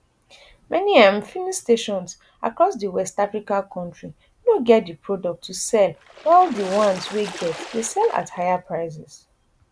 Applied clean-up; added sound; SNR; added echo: none; Water / Splash, splatter; 15 dB; none.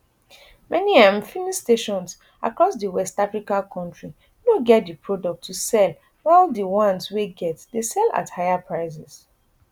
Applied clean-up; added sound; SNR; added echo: none; none; none; none.